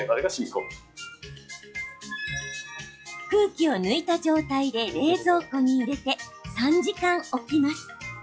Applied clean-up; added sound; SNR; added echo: classical method log-MMSE.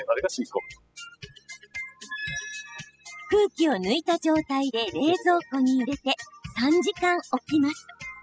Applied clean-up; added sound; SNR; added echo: classical method spectral subtraction.